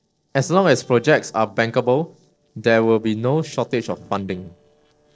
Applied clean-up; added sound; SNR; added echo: neural separator model SepFormer DNS4.